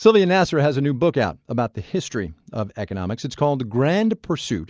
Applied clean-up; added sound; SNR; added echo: none; none; none; none.